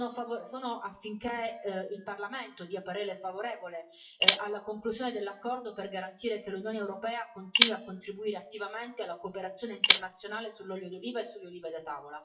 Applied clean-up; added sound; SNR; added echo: classical method WPE with log-MMSE.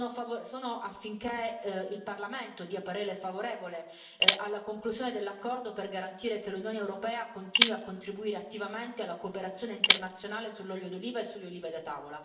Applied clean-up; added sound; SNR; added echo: none; Shatter; -5 dB; reverberation time 0.9 s.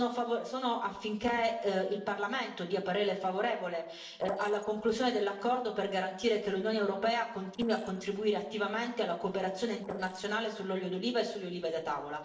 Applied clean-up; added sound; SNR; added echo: neural separator model SepFormer DNS4.